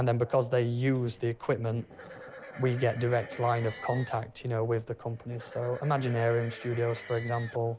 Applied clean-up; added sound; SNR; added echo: none; Livestock, farm animals, working animals; 17 dB; none.